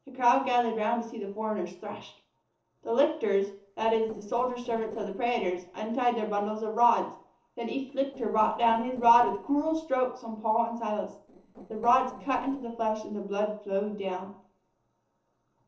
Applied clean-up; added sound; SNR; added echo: neural separator model SepFormer DNS4.